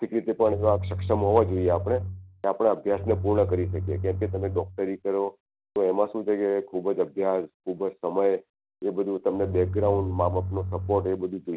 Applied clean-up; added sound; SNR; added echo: none; Bowed string instrument; 6 dB; none.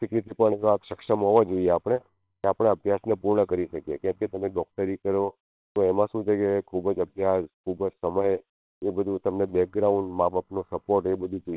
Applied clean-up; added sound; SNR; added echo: neural separator model SepFormer WHAM!.